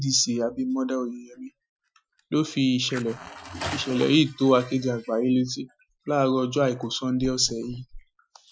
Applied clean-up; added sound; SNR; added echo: classical method Wiener filter.